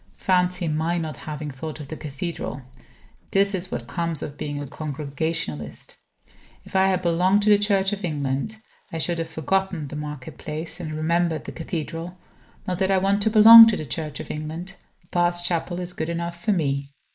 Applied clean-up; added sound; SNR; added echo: neural mask model Resemble Enhance denoiser.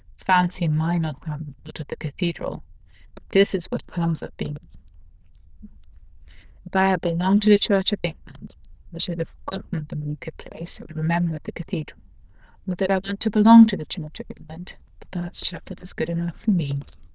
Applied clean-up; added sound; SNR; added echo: neural diffusion model UNIVERSE++.